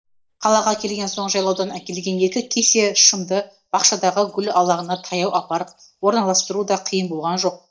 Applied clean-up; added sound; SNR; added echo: neural mask model DeepFilterNet 3.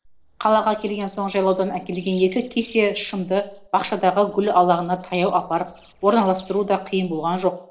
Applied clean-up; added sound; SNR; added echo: neural separator model SepFormer DNS4.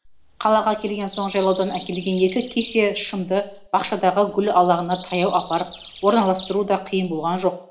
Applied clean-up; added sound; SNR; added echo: none; Bird vocalization, bird call, bird song; 18 dB; reverberation time 0.4 s.